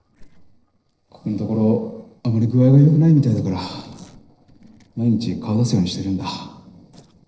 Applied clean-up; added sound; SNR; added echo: neural separator model SepFormer DNS4.